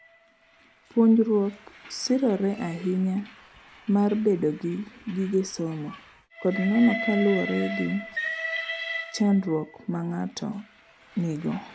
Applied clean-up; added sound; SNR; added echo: none; Train; 12 dB; none.